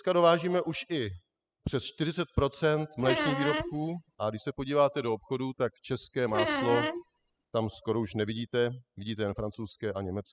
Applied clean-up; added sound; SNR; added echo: classical method spectral subtraction.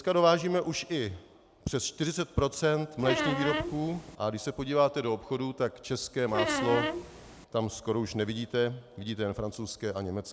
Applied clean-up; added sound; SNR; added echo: none; Squeak; 2 dB; none.